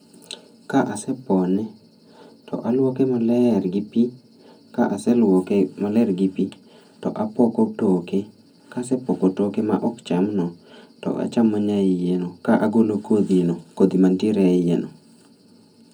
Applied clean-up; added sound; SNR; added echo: none; none; none; reverberation time 0.4 s.